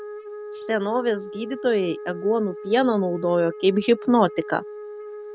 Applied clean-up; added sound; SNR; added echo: none; Wind instrument, woodwind instrument; 12 dB; none.